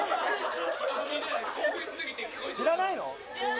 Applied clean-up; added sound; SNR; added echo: none; none; none; none.